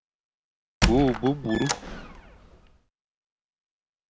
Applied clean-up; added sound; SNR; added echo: none; Squeak; 0 dB; none.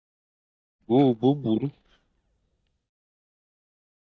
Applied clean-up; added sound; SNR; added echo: neural mask model DeepFilterNet 3.